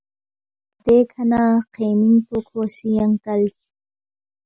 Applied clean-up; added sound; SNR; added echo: none; none; none; none.